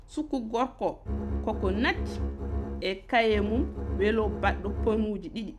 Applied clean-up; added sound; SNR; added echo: none; Bowed string instrument; 2 dB; none.